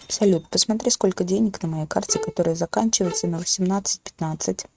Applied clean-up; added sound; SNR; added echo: neural mask model RNNoise.